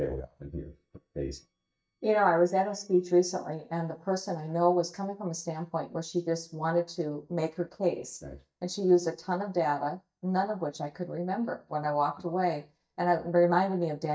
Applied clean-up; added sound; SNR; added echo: neural mask model DeepFilterNet 3.